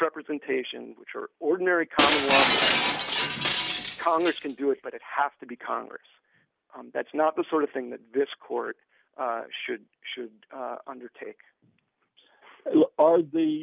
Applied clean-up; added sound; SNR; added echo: none; Shatter; -1 dB; none.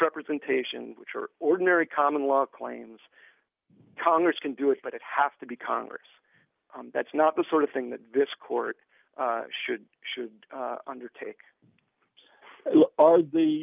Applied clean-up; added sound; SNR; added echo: none; none; none; none.